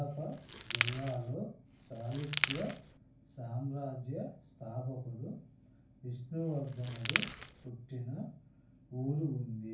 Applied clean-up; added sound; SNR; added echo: none; Crackle; -2 dB; reverberation time 0.3 s.